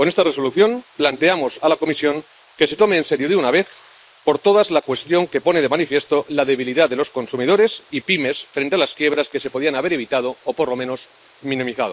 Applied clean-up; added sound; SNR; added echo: neural mask model Resemble Enhance denoiser.